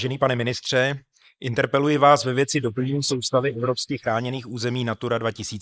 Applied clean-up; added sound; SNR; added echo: neural mask model Resemble Enhance denoiser.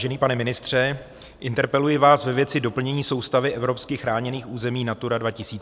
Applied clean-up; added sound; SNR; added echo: none; none; none; none.